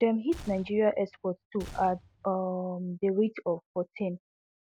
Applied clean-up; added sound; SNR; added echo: none; Gunshot, gunfire; 19 dB; none.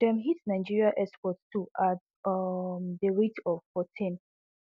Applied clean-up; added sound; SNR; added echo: none; none; none; none.